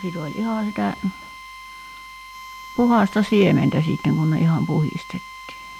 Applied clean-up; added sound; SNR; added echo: none; Drill; 16 dB; none.